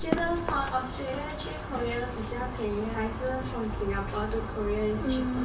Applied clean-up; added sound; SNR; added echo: none; Run; 8 dB; reverberation time 2.9 s.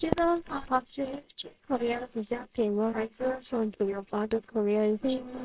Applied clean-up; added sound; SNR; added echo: neural separator model SepFormer WHAMR!.